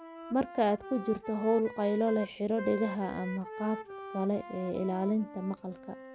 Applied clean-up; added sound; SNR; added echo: none; Wind instrument, woodwind instrument; 12 dB; none.